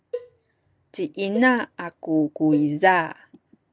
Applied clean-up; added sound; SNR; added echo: none; Cowbell; 16 dB; none.